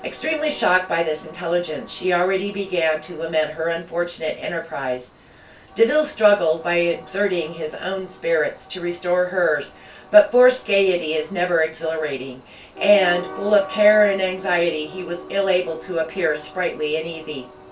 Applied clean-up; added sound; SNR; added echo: none; Train; 19 dB; reverberation time 0.2 s.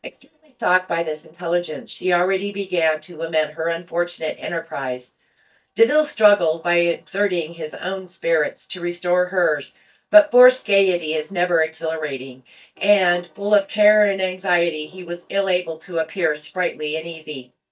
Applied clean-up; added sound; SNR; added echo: neural mask model DeepFilterNet 3.